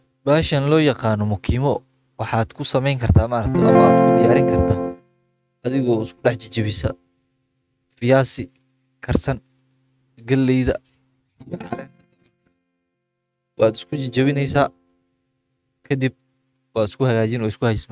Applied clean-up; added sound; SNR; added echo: neural mask model RNNoise.